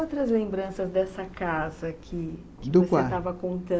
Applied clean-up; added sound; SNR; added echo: none; none; none; none.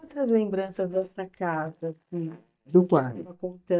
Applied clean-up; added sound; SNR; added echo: neural mask model DeepFilterNet 3.